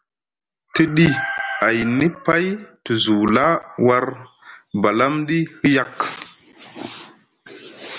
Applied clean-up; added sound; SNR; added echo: none; none; none; none.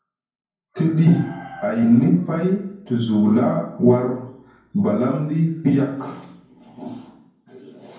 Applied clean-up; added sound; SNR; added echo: none; none; none; reverberation time 0.9 s.